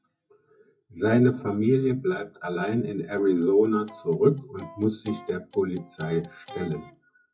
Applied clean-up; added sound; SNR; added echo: classical method WPE with log-MMSE.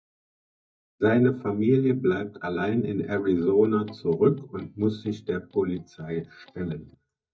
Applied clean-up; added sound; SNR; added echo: neural mask model DeepFilterNet 3.